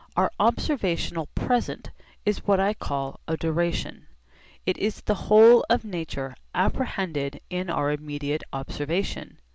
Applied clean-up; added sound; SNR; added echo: none; none; none; none.